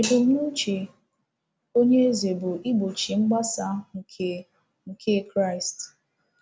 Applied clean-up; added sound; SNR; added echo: none; none; none; none.